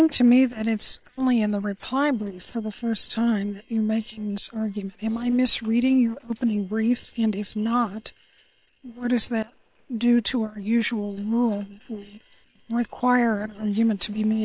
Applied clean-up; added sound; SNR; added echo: neural separator model SepFormer WHAM!.